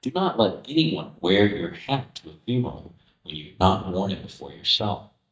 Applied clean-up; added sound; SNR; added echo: neural mask model DeepFilterNet 3.